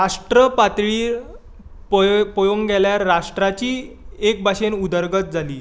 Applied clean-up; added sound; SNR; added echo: none; none; none; none.